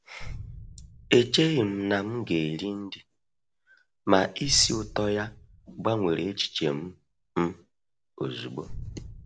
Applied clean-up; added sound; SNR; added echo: none; Boom; 16 dB; none.